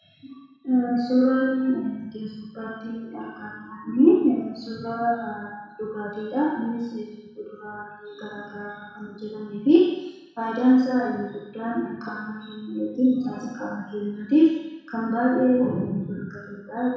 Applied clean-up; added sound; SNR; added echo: none; none; none; reverberation time 1.1 s.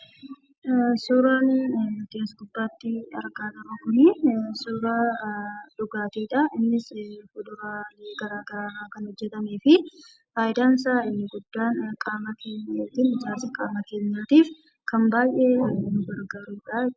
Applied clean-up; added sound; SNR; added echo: none; none; none; none.